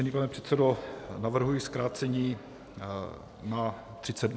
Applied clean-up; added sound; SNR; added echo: none; none; none; none.